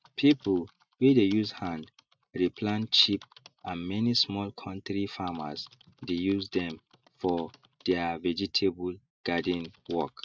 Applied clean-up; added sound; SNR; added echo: neural mask model RNNoise.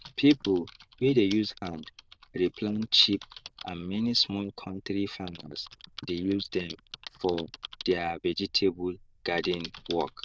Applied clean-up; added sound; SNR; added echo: neural diffusion model UNIVERSE++.